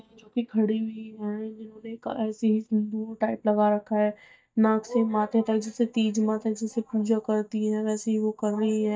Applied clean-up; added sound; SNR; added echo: neural mask model DeepFilterNet 3.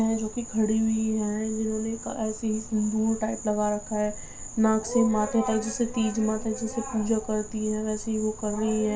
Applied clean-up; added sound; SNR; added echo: none; Insect; 13 dB; reverberation time 0.2 s.